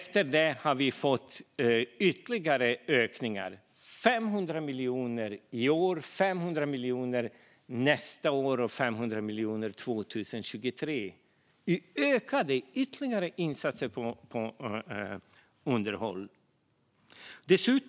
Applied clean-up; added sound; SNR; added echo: none; none; none; none.